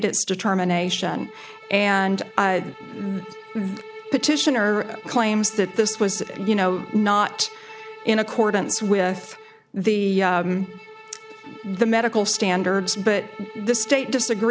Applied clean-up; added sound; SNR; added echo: none; Bowed string instrument; 18 dB; none.